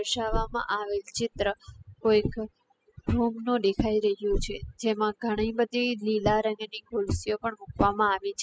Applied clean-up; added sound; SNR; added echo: classical method spectral subtraction.